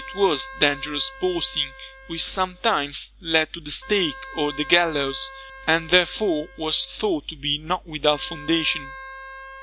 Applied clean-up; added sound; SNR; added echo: none; Wind instrument, woodwind instrument; 17 dB; none.